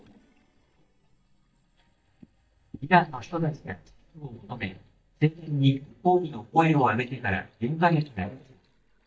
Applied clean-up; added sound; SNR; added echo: neural mask model DeepFilterNet 3.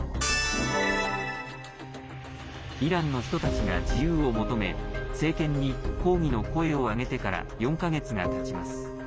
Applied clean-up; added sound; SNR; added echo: none; none; none; none.